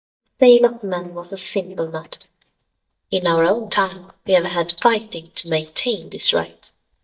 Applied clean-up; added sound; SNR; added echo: neural mask model DeepFilterNet 3.